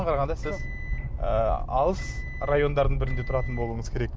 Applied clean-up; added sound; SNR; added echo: none; Microwave oven; 18 dB; none.